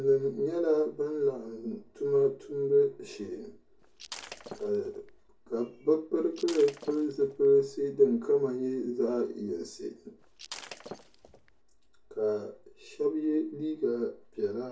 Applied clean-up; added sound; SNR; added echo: none; Shatter; 17 dB; reverberation time 0.2 s.